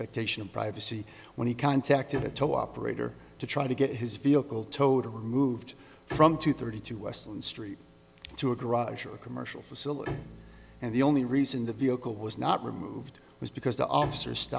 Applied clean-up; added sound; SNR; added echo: none; Bowed string instrument; 17 dB; none.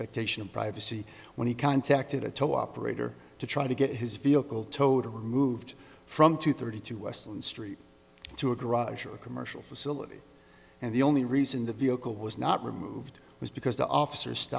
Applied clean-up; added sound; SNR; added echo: none; none; none; none.